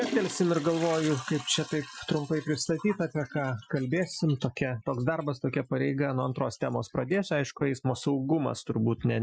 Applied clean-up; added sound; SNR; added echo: classical method Wiener filter.